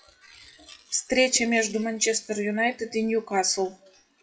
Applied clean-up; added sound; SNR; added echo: classical method WPE with log-MMSE.